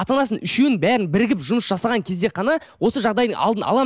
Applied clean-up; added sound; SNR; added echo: none; none; none; none.